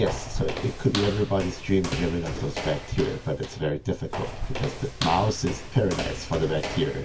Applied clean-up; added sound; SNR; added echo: none; Walk, footsteps; 7 dB; reverberation time 0.1 s.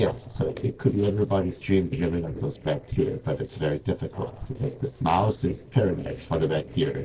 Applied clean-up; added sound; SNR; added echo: neural separator model SepFormer DNS4.